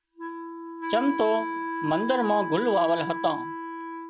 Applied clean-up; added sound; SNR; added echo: none; Wind instrument, woodwind instrument; 5 dB; none.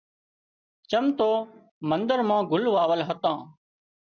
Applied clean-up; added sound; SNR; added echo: none; none; none; none.